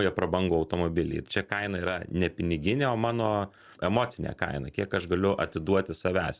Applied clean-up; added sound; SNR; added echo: none; none; none; none.